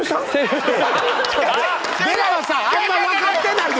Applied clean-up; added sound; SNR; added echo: none; none; none; none.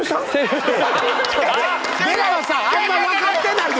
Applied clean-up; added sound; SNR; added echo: none; Keyboard (musical); 14 dB; none.